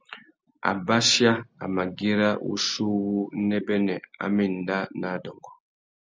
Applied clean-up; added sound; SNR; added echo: none; none; none; none.